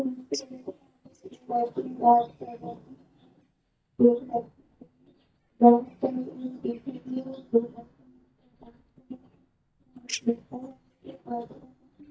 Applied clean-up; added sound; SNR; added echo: neural mask model DeepFilterNet 3.